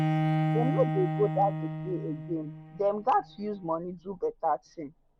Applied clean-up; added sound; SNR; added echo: none; Bowed string instrument; 1 dB; none.